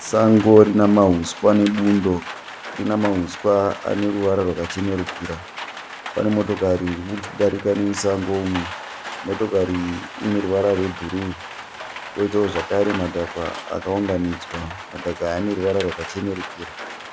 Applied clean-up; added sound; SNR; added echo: none; Rain; 13 dB; none.